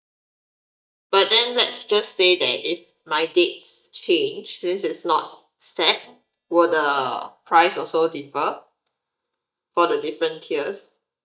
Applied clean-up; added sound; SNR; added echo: neural mask model DeepFilterNet 3.